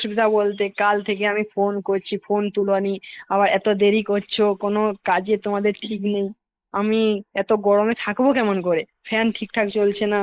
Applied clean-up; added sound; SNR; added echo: neural mask model Resemble Enhance denoiser.